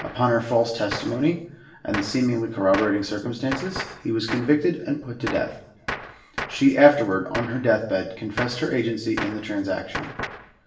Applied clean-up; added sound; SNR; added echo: none; Gunshot, gunfire; 12 dB; reverberation time 0.8 s.